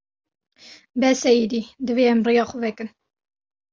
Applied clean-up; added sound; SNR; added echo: none; none; none; none.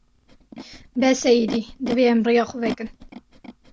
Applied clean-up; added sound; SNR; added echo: none; Animal; 13 dB; none.